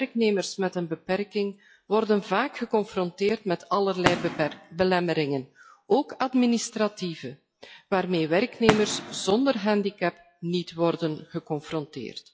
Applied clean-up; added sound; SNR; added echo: classical method log-MMSE.